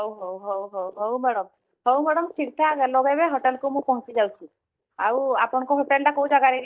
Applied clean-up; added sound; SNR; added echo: neural mask model DeepFilterNet 3.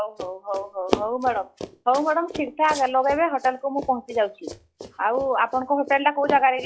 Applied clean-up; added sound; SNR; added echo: classical method log-MMSE.